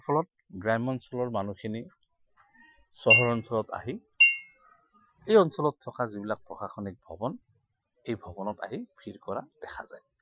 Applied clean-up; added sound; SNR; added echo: classical method Wiener filter.